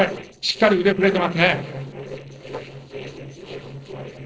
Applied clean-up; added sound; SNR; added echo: neural separator model SepFormer DNS4.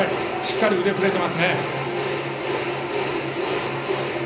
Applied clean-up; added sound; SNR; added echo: none; Alarm; 11 dB; reverberation time 0.5 s.